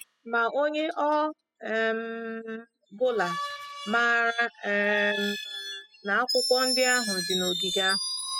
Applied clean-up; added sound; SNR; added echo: classical method spectral subtraction.